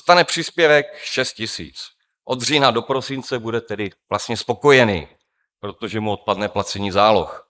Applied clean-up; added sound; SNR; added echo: neural mask model Resemble Enhance denoiser.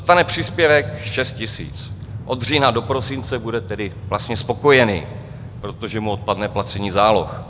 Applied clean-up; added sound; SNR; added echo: none; Train; 11 dB; none.